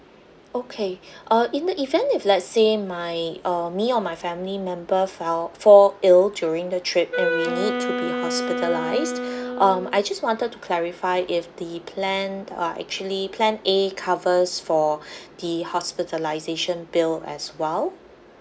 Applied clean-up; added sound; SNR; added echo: none; Wind instrument, woodwind instrument; 4 dB; none.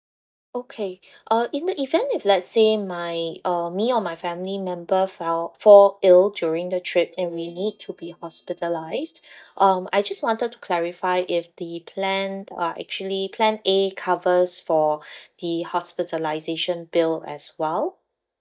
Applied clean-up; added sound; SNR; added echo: neural mask model DeepFilterNet 3.